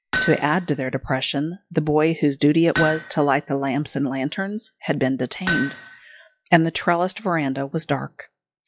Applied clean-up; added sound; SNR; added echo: classical method log-MMSE.